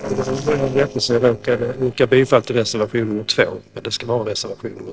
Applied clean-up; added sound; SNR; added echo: neural separator model SepFormer DNS4.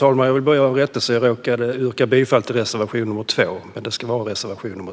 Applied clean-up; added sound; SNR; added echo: none; none; none; none.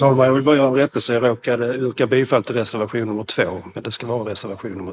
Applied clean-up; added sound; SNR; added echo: neural mask model Resemble Enhance denoiser.